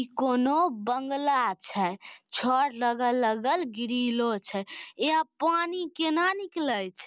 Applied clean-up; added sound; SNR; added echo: none; none; none; none.